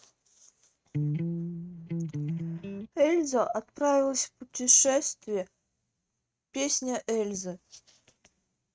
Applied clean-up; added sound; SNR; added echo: neural mask model RNNoise.